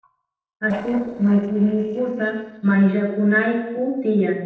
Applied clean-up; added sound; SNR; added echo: neural separator model SepFormer DNS4.